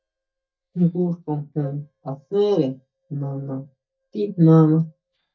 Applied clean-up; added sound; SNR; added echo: neural mask model DeepFilterNet 3.